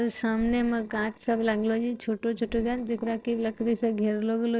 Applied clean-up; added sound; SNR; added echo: neural separator model SepFormer DNS4.